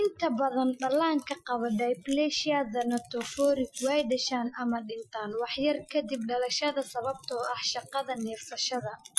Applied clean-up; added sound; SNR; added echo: classical method Wiener filter.